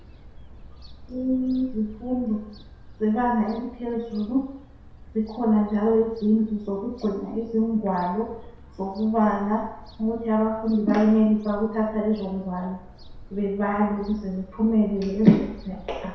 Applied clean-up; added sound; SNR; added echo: none; Gull, seagull / Fowl; 19 dB; reverberation time 0.7 s.